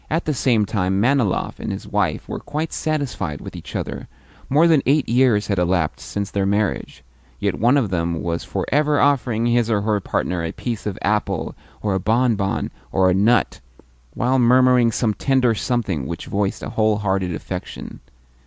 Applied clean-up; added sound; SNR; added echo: none; none; none; none.